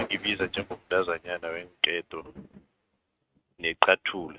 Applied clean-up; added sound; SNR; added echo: neural mask model RNNoise.